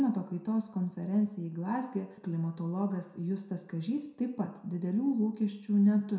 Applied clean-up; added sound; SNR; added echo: none; none; none; reverberation time 0.6 s.